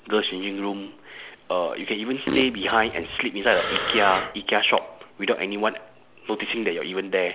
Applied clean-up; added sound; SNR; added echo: none; Breathing + Fart; 5 dB; none.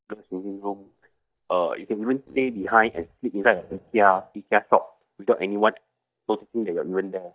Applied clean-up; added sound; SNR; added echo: neural mask model DeepFilterNet 3.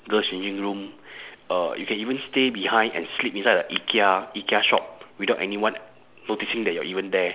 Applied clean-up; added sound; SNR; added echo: none; none; none; none.